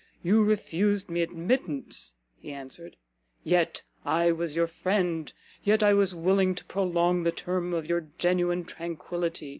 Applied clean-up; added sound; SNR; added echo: none; none; none; none.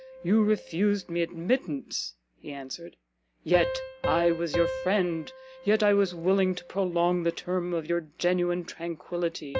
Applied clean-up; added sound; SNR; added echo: none; Piano; 10 dB; none.